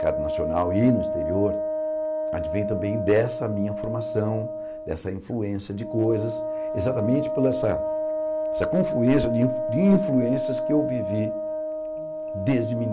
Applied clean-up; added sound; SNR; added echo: none; Wind instrument, woodwind instrument; 3 dB; none.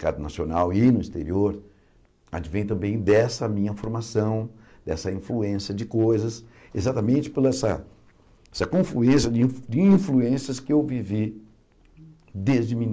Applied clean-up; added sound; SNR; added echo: none; none; none; none.